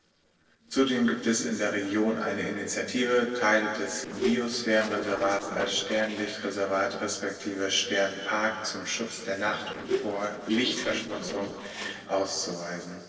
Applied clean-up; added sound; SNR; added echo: neural separator model SepFormer DNS4.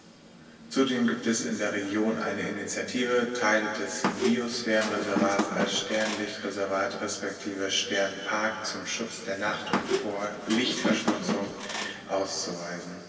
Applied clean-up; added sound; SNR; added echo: none; Squeak; 2 dB; reverberation time 2.6 s.